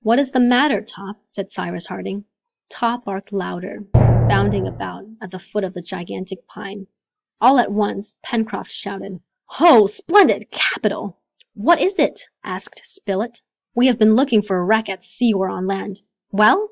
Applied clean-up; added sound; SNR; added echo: classical method log-MMSE.